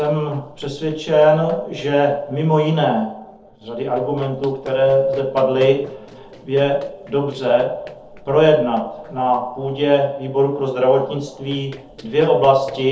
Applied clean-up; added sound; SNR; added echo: neural separator model SepFormer DNS4.